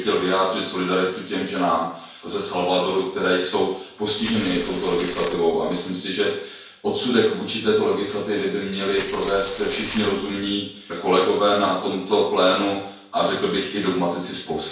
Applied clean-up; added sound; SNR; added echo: none; Tearing; 10 dB; reverberation time 0.5 s.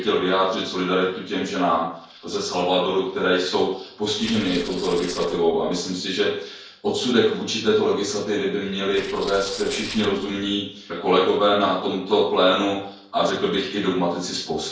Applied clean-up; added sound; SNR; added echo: neural separator model SepFormer DNS4.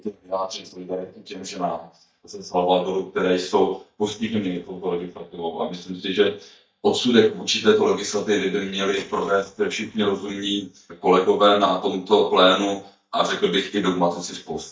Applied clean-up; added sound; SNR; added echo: neural mask model DeepFilterNet 3.